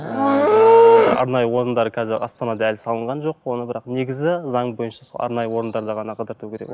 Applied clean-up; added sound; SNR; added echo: none; Livestock, farm animals, working animals; -3 dB; none.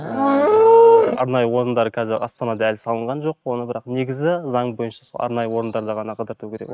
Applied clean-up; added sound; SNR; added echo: neural mask model RNNoise.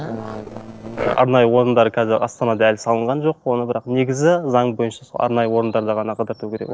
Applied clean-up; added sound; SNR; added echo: neural separator model SepFormer DNS4.